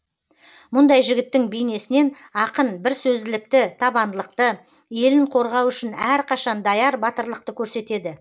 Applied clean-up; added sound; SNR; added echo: none; none; none; none.